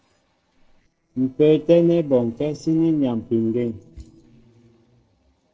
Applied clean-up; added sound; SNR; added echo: neural separator model SepFormer DNS4.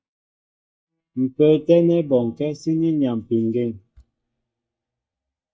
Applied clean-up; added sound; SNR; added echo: neural mask model DeepFilterNet 3.